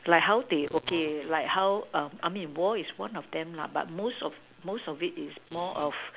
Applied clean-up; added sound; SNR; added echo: none; none; none; none.